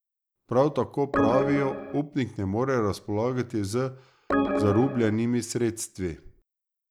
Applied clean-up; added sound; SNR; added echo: none; Organ; 0 dB; none.